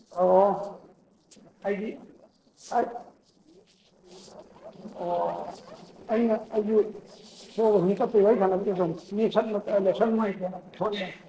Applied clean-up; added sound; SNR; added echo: neural separator model SepFormer DNS4.